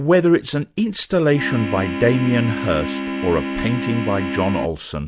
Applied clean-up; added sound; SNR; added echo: none; Organ; 5 dB; none.